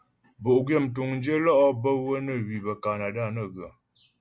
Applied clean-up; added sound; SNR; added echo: none; none; none; none.